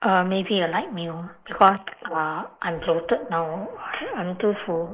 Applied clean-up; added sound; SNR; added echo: neural mask model Resemble Enhance denoiser.